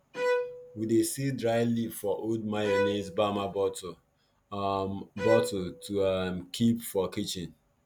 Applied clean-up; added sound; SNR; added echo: none; Bowed string instrument; 6 dB; none.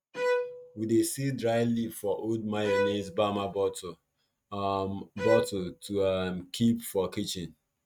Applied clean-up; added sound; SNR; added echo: neural mask model RNNoise.